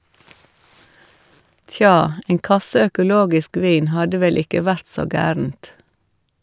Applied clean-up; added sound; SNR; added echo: none; none; none; none.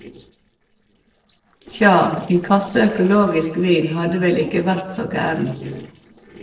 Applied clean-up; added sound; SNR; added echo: neural separator model SepFormer DNS4.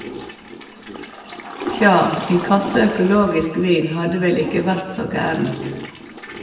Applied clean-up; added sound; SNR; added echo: none; Toilet flush / Water; 11 dB; reverberation time 1.2 s.